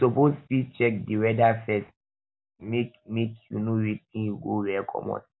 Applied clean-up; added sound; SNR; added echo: none; none; none; none.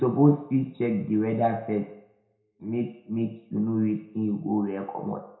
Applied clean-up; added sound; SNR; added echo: none; none; none; reverberation time 0.6 s.